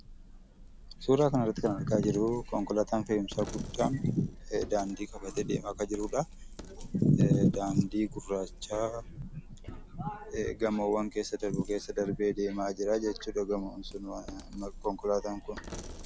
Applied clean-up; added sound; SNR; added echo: none; Coin (dropping); 14 dB; none.